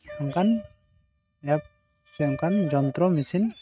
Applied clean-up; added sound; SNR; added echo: neural mask model RNNoise.